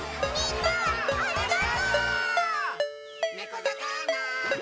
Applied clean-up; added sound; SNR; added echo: none; Ringtone; 4 dB; none.